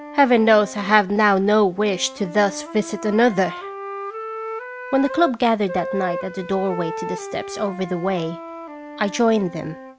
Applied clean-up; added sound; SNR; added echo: none; Wind instrument, woodwind instrument; 12 dB; none.